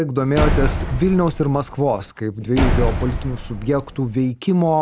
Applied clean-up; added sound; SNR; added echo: none; Slam; 3 dB; none.